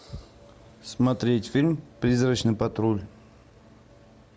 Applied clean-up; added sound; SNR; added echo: none; none; none; none.